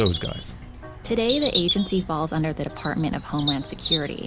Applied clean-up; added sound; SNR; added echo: none; Bird vocalization, bird call, bird song; 5 dB; none.